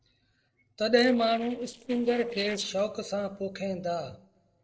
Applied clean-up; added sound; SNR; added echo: neural separator model SepFormer DNS4.